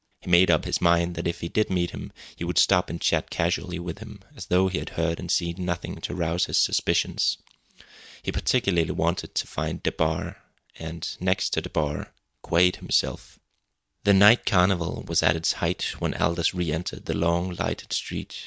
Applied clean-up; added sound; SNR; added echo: none; none; none; none.